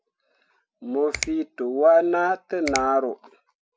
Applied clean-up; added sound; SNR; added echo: none; Finger snapping; 13 dB; none.